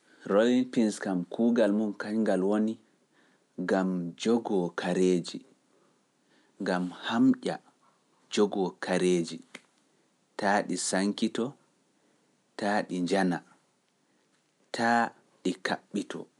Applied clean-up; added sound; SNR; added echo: none; none; none; none.